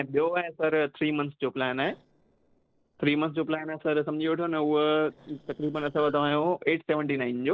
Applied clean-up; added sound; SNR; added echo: neural separator model SepFormer DNS4.